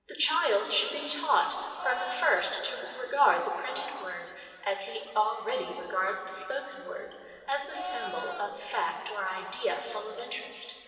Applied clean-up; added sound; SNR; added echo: none; Livestock, farm animals, working animals; 9 dB; reverberation time 2.5 s.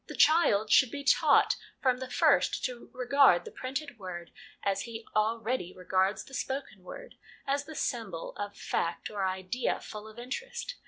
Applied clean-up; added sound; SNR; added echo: none; none; none; none.